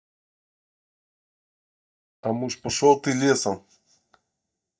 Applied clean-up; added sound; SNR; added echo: neural mask model DeepFilterNet 3.